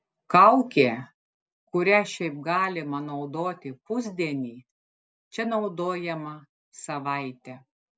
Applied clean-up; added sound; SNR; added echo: none; none; none; none.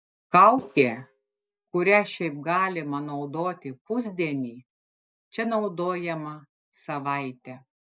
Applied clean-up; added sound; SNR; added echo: neural mask model DeepFilterNet 3.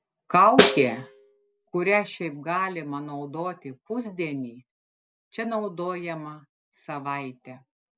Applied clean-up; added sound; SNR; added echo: none; Snare drum; -4 dB; none.